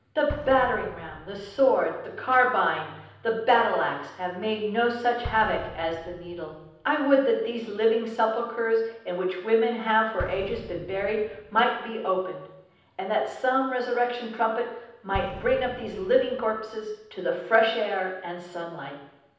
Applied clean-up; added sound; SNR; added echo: none; Explosion; 19 dB; reverberation time 0.9 s.